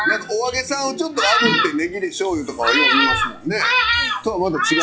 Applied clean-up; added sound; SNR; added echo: classical method log-MMSE.